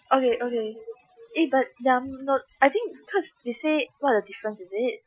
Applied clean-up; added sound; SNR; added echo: classical method Wiener filter.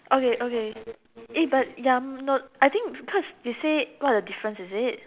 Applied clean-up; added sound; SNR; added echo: none; none; none; none.